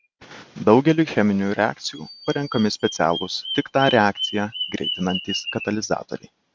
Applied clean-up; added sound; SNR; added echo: none; Bird vocalization, bird call, bird song; 12 dB; none.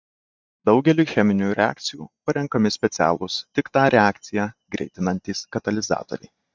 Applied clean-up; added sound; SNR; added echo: neural mask model DeepFilterNet 3.